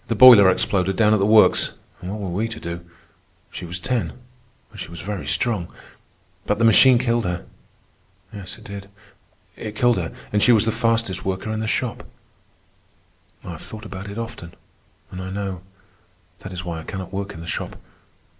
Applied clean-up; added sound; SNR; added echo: none; none; none; none.